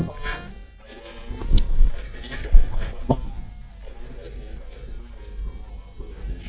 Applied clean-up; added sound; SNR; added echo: neural mask model DeepFilterNet 3.